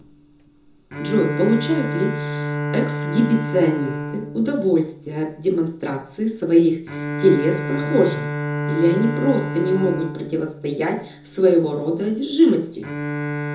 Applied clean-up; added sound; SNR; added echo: none; Bowed string instrument; 7 dB; reverberation time 0.5 s.